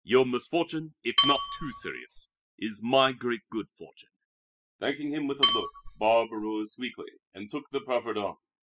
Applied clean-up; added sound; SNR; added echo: classical method spectral subtraction.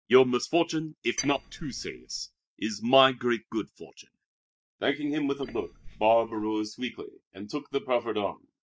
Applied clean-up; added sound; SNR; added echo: neural mask model DeepFilterNet 3.